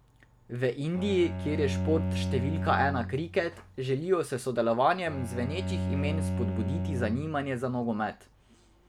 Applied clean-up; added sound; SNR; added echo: none; Bowed string instrument; 3 dB; none.